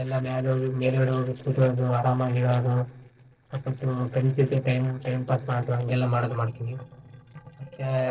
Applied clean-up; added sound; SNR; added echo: neural separator model SepFormer DNS4.